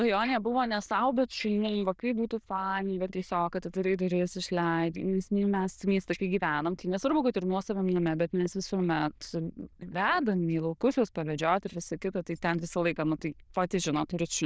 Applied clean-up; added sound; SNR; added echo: neural diffusion model UNIVERSE++.